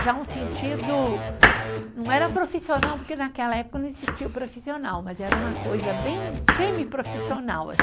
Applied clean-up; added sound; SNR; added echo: none; Electric guitar / Bass guitar + Domestic sounds, home sounds; -1 dB; none.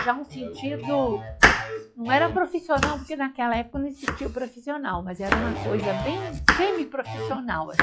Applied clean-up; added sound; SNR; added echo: classical method log-MMSE.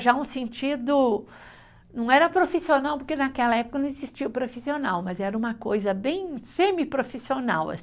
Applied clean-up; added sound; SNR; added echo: none; none; none; none.